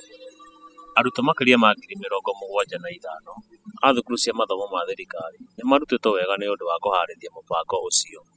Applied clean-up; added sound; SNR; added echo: classical method spectral subtraction.